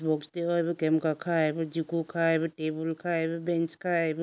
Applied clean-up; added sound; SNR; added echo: none; none; none; none.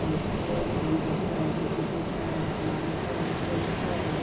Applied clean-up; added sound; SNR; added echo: none; Ocean; -4 dB; reverberation time 0.4 s.